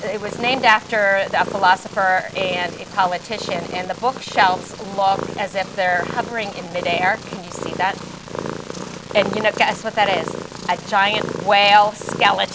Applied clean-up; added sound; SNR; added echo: none; Purr; 10 dB; none.